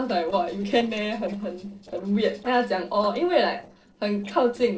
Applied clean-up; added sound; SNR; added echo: neural separator model SepFormer DNS4.